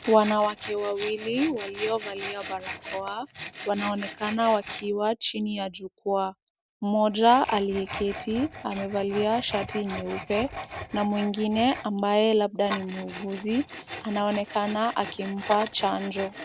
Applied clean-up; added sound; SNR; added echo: none; Tools; 9 dB; none.